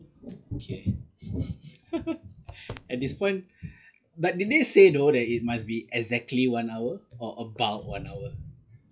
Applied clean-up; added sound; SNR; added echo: classical method log-MMSE.